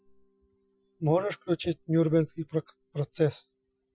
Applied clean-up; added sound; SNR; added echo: classical method Wiener filter.